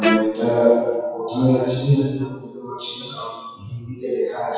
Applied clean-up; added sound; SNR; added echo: classical method WPE with log-MMSE.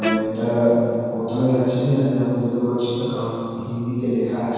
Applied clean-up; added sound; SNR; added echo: none; Bowed string instrument; 8 dB; reverberation time 2.1 s.